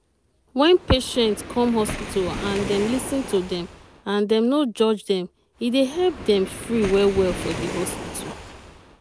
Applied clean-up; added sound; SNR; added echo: none; Waves, surf; 12 dB; none.